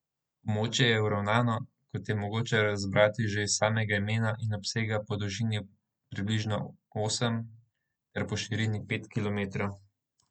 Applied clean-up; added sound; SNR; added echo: none; none; none; none.